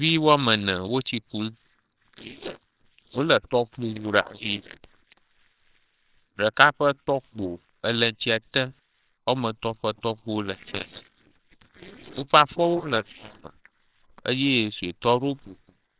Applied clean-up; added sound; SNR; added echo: neural separator model SepFormer WHAMR!.